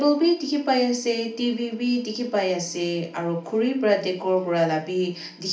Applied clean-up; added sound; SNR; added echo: none; none; none; reverberation time 0.4 s.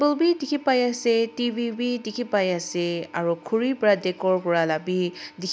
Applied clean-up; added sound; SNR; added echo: none; none; none; none.